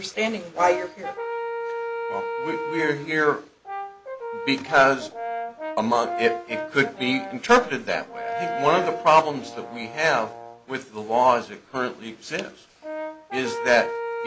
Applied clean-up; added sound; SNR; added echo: none; Brass instrument; 8 dB; none.